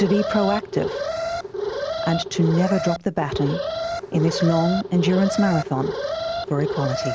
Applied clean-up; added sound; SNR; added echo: none; Alarm; 4 dB; none.